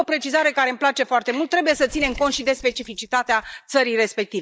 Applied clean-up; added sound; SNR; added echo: neural mask model DeepFilterNet 3.